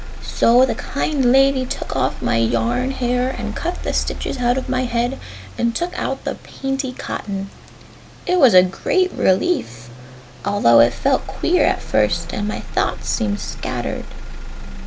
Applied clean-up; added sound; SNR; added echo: none; Motor vehicle (road); 9 dB; none.